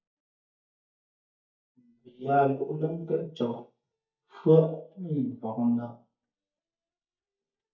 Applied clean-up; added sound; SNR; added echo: neural mask model DeepFilterNet 3.